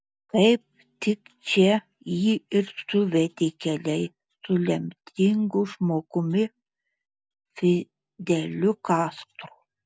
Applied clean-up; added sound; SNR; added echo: none; none; none; none.